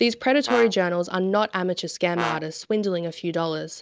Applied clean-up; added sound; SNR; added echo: none; Brass instrument; 9 dB; none.